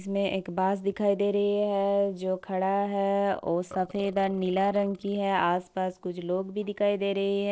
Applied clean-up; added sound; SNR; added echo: neural separator model SepFormer DNS4.